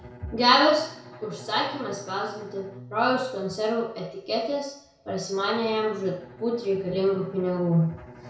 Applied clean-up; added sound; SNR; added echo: none; Bowed string instrument; 20 dB; reverberation time 0.6 s.